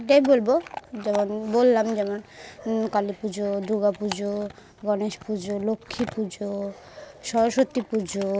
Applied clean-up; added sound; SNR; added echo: none; Chewing, mastication / Dog; 19 dB; none.